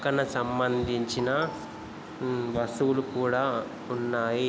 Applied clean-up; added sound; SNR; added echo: none; none; none; none.